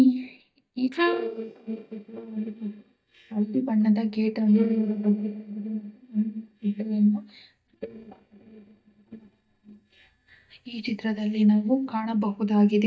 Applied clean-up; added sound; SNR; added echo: neural mask model DeepFilterNet 3.